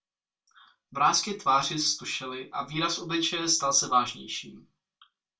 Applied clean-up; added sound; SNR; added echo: none; none; none; reverberation time 0.2 s.